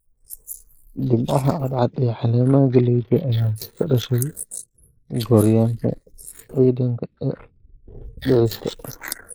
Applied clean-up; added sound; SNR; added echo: neural mask model Resemble Enhance denoiser.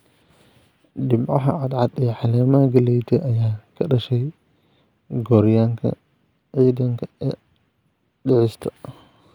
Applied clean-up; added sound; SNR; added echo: none; none; none; none.